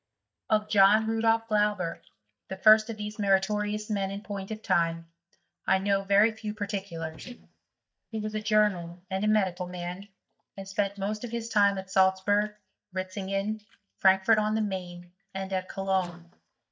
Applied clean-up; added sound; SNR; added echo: neural mask model DeepFilterNet 3.